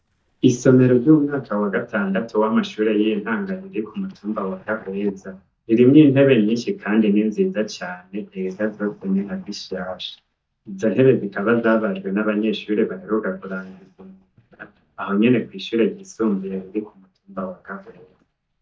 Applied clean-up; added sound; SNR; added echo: neural mask model DeepFilterNet 3.